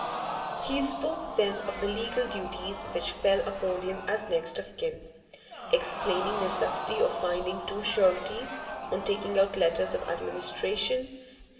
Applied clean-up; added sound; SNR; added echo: none; Crowd; 7 dB; reverberation time 2.6 s.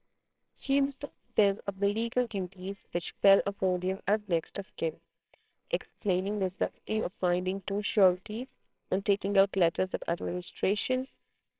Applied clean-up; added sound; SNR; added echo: neural separator model SepFormer WHAMR!.